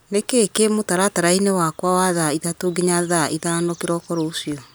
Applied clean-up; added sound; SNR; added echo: none; none; none; none.